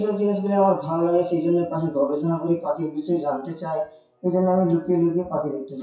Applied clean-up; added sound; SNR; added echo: classical method WPE with log-MMSE.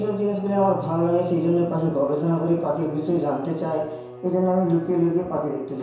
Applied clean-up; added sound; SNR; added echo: none; Bowed string instrument; 16 dB; reverberation time 0.7 s.